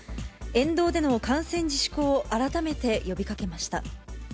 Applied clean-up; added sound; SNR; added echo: none; none; none; none.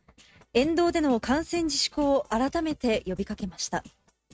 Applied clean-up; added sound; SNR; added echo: neural mask model RNNoise.